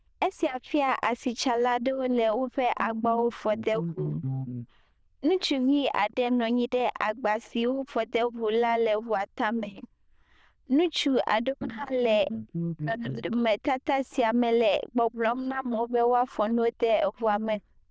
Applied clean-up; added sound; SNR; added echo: neural diffusion model UNIVERSE++.